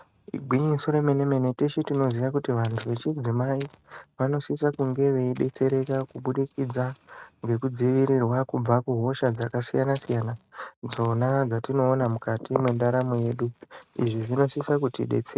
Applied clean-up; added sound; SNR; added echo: neural mask model RNNoise.